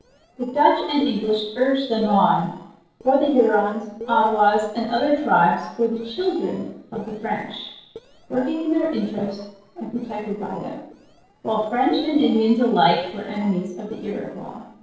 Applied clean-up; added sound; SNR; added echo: neural separator model SepFormer DNS4.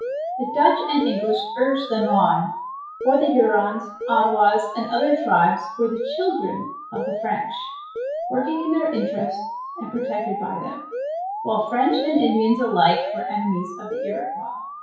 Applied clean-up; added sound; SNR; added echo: classical method WPE with log-MMSE.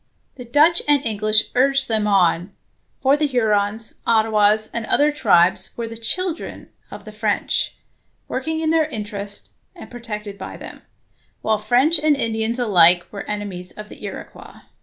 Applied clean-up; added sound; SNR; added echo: none; none; none; none.